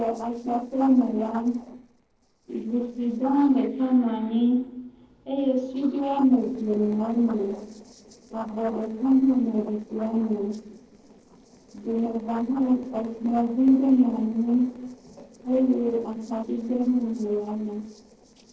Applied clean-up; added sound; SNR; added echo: neural separator model SepFormer DNS4.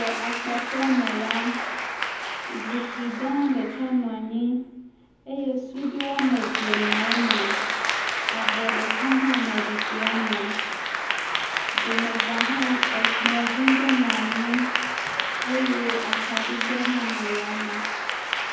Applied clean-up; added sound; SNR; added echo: none; Applause / Clapping; -1 dB; reverberation time 0.8 s.